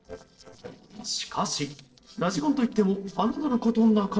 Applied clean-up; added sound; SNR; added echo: neural separator model SepFormer DNS4.